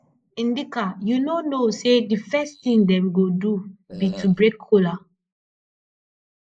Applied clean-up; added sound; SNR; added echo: neural mask model Resemble Enhance denoiser.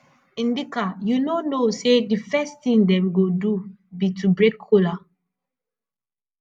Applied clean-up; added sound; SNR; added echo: none; none; none; none.